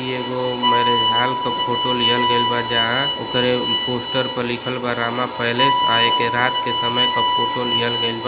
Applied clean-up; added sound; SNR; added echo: none; Bowed string instrument; -2 dB; none.